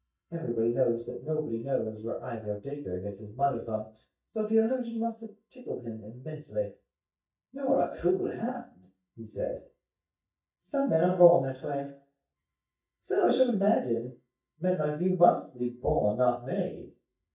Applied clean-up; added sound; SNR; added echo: neural mask model DeepFilterNet 3.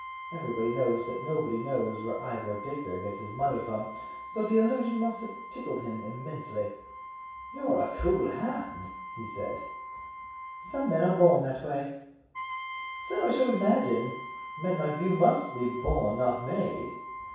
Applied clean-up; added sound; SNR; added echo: none; Brass instrument; 11 dB; reverberation time 0.7 s.